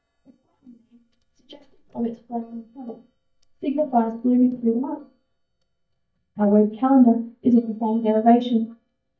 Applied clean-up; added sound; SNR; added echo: neural mask model DeepFilterNet 3.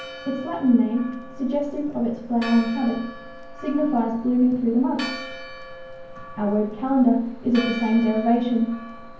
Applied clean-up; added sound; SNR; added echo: none; Church bell; 15 dB; reverberation time 0.9 s.